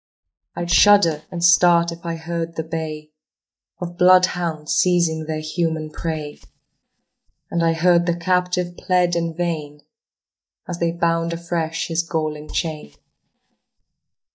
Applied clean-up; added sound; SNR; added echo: neural mask model DeepFilterNet 3.